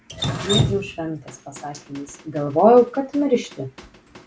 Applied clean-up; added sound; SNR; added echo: none; Drip; 8 dB; none.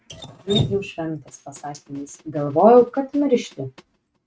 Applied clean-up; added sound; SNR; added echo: neural mask model RNNoise.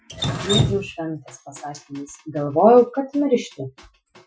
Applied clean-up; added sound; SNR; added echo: classical method Wiener filter.